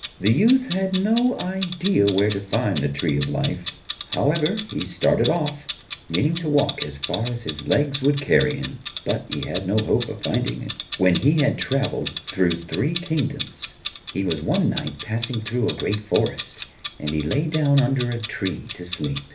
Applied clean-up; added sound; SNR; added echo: none; Clock; 11 dB; reverberation time 0.3 s.